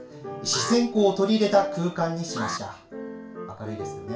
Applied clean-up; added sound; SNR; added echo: none; Alarm; 15 dB; reverberation time 0.2 s.